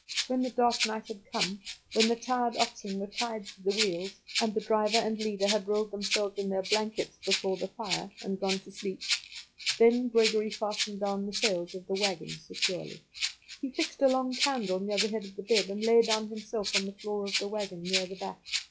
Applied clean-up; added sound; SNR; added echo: classical method log-MMSE.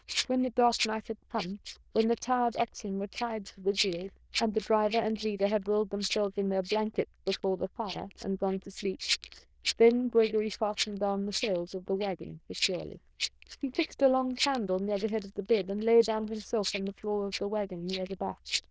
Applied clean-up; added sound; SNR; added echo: neural diffusion model UNIVERSE++.